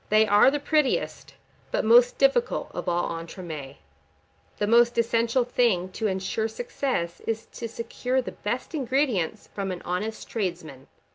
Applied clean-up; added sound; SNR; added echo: none; none; none; none.